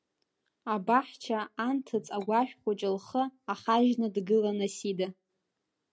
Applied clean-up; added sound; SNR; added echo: none; none; none; none.